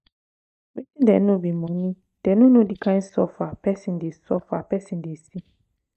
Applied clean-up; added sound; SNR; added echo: neural mask model DeepFilterNet 3.